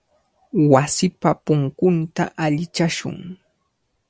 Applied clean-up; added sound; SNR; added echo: none; none; none; none.